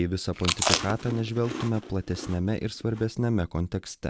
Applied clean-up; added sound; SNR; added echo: none; Chewing, mastication; 5 dB; none.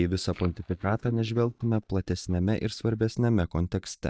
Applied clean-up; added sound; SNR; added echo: neural mask model DeepFilterNet 3.